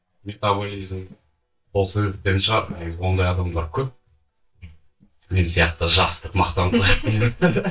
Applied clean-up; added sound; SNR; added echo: neural mask model DeepFilterNet 3.